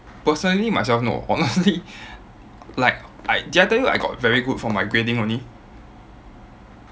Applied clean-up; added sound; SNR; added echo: none; Walk, footsteps; 19 dB; none.